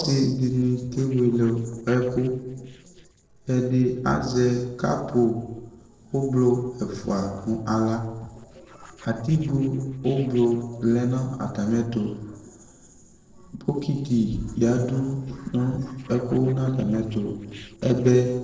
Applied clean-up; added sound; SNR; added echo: neural separator model SepFormer DNS4.